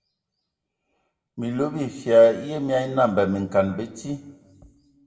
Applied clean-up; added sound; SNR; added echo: none; none; none; reverberation time 1.6 s.